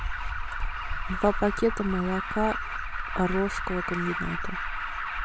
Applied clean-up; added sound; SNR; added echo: none; Alarm; 1 dB; none.